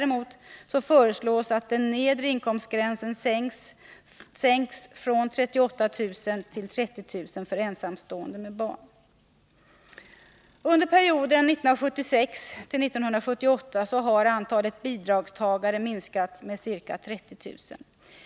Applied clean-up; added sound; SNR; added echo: none; none; none; none.